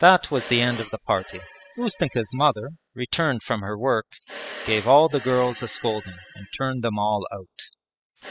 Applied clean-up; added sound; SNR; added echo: classical method spectral subtraction.